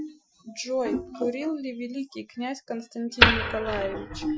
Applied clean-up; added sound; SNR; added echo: classical method Wiener filter.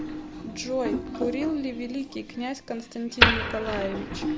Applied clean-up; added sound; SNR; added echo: none; Wood; -2 dB; none.